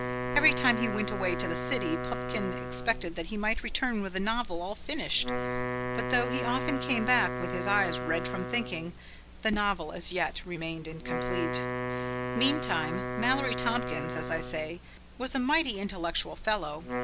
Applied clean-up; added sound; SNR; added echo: none; Wind instrument, woodwind instrument; 4 dB; none.